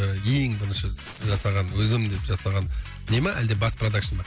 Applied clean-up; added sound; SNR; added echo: none; none; none; none.